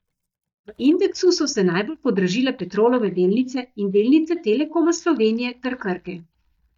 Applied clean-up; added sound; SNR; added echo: neural mask model DeepFilterNet 3.